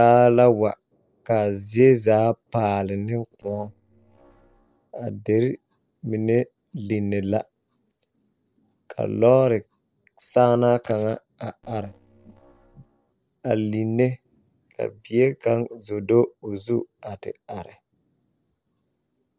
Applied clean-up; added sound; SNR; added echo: neural separator model SepFormer DNS4.